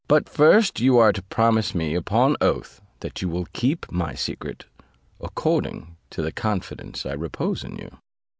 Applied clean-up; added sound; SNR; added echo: none; none; none; none.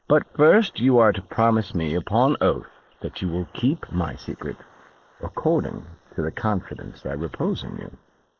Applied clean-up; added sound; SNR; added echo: neural mask model Resemble Enhance denoiser.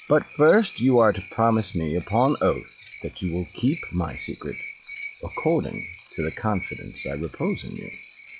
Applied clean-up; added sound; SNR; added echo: classical method log-MMSE.